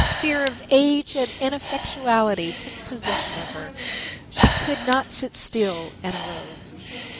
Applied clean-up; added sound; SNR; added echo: none; Breathing; 4 dB; none.